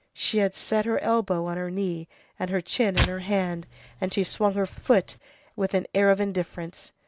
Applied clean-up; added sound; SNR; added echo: none; Tearing; 7 dB; none.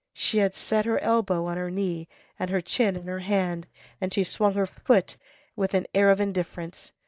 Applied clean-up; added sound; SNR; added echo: neural mask model DeepFilterNet 3.